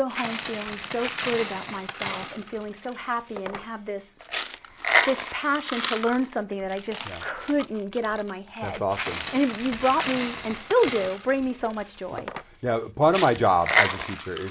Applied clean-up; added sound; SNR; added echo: none; Coin (dropping); 5 dB; none.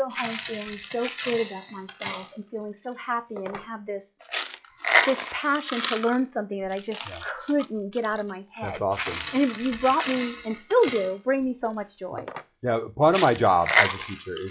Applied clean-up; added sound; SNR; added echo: classical method log-MMSE.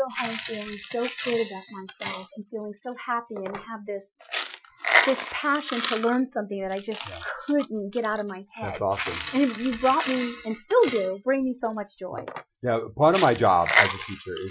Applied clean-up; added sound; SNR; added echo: classical method Wiener filter.